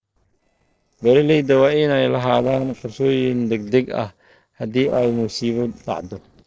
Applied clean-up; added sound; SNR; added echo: neural separator model SepFormer DNS4.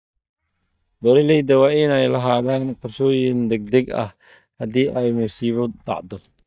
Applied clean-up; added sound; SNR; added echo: neural mask model DeepFilterNet 3.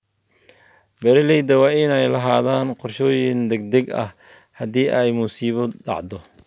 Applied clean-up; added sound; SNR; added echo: none; none; none; none.